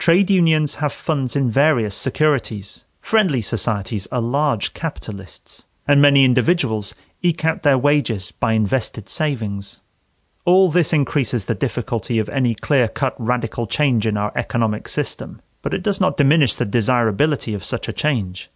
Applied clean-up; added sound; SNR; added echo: none; none; none; none.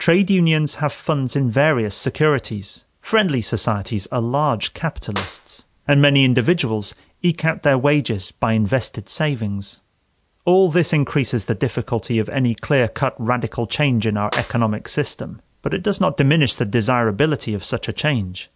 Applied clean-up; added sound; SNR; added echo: none; Clapping; 18 dB; none.